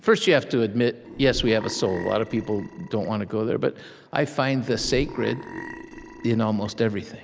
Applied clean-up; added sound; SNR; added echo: none; Burping, eructation; 13 dB; none.